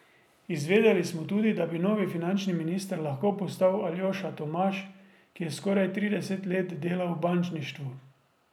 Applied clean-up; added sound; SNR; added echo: none; none; none; none.